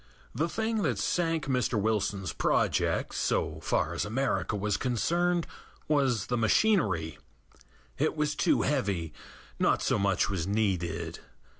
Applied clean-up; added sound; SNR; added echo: none; none; none; none.